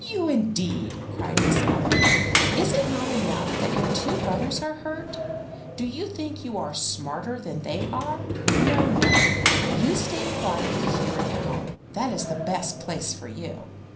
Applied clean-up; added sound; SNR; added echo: none; Sliding door; -3 dB; reverberation time 0.6 s.